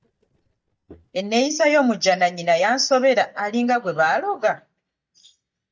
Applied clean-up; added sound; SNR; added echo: neural mask model DeepFilterNet 3.